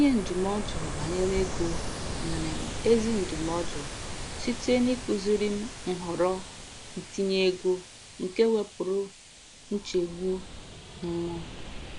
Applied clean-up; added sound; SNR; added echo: none; Ocean; 7 dB; none.